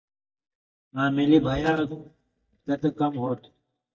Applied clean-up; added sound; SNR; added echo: neural mask model DeepFilterNet 3.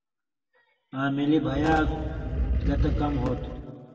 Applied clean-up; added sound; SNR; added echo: none; Animal; 0 dB; reverberation time 2.0 s.